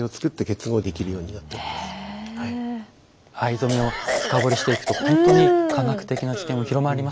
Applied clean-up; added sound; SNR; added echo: none; Cough; 6 dB; none.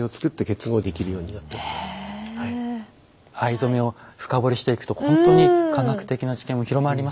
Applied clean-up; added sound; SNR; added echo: none; none; none; none.